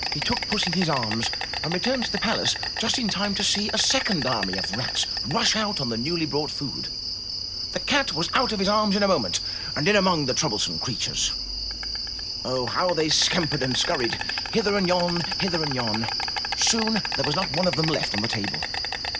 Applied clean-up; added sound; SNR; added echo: none; Insect; 3 dB; none.